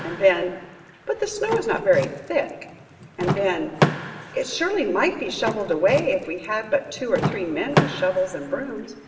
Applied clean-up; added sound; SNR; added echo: none; Door / Car; 5 dB; reverberation time 1.1 s.